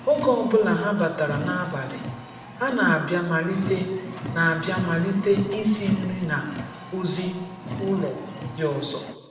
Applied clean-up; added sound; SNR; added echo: none; Car; 11 dB; reverberation time 1.0 s.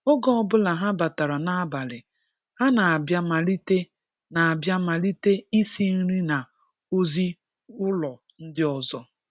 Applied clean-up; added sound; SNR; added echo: none; none; none; none.